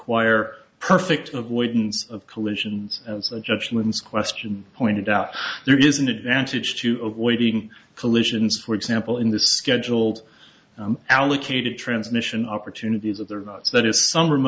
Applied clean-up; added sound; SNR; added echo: none; none; none; none.